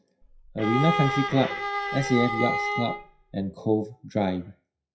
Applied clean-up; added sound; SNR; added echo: classical method WPE with log-MMSE.